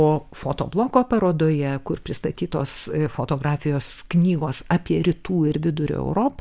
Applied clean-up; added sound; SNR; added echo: none; none; none; none.